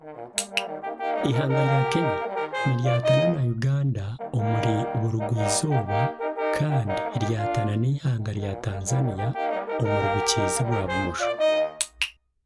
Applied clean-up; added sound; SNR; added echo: none; Brass instrument; 2 dB; none.